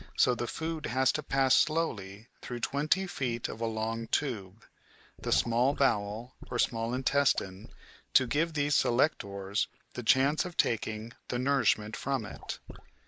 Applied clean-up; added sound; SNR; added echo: neural mask model Resemble Enhance denoiser.